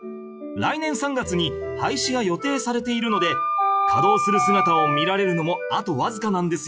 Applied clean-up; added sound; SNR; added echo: classical method log-MMSE.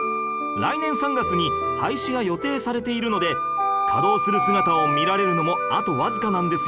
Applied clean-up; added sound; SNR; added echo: none; Wind instrument, woodwind instrument; 1 dB; none.